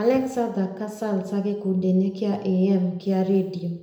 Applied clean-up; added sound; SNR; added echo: none; none; none; reverberation time 0.8 s.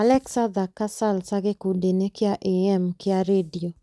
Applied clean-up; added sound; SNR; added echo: none; none; none; none.